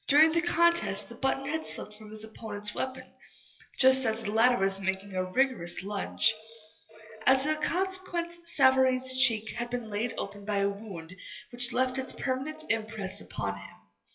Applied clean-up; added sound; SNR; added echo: classical method WPE with log-MMSE.